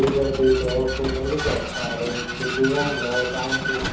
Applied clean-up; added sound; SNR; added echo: none; Vehicle; 4 dB; reverberation time 0.6 s.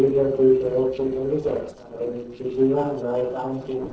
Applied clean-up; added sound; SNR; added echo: neural separator model SepFormer DNS4.